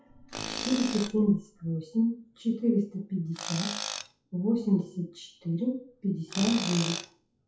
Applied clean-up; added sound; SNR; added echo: classical method WPE with log-MMSE.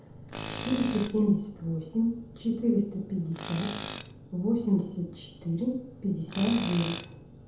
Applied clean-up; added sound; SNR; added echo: none; Tools; 10 dB; reverberation time 0.8 s.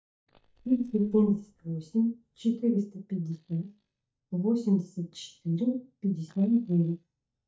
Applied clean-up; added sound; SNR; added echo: neural mask model DeepFilterNet 3.